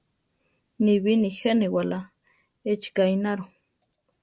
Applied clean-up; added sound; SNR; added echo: none; none; none; none.